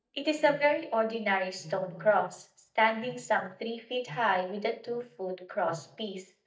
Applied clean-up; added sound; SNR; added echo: neural mask model DeepFilterNet 3.